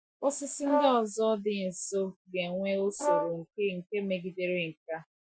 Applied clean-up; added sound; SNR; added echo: classical method Wiener filter.